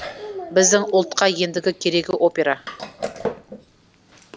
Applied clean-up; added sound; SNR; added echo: none; Chewing, mastication; 14 dB; none.